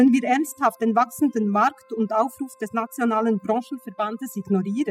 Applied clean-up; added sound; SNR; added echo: classical method spectral subtraction.